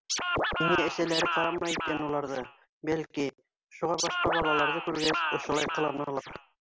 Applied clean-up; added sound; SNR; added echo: none; Scratching (performance technique); 0 dB; none.